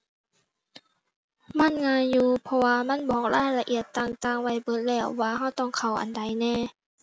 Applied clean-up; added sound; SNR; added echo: none; none; none; none.